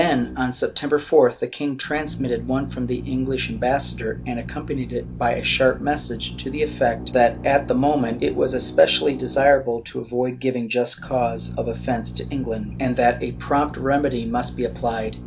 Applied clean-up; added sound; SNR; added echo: none; Drill; 12 dB; none.